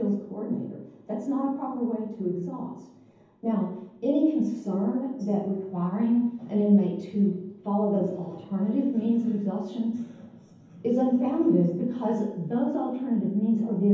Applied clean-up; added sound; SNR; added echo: none; none; none; reverberation time 0.9 s.